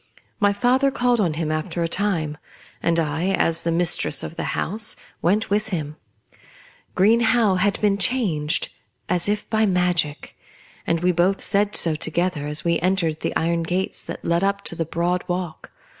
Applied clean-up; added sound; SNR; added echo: none; none; none; none.